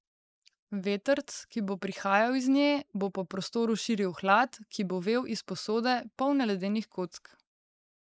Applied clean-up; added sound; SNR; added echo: neural mask model Resemble Enhance denoiser.